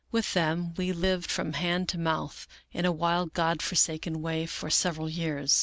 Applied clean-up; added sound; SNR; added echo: none; none; none; none.